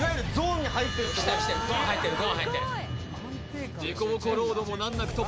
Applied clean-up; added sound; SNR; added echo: none; none; none; none.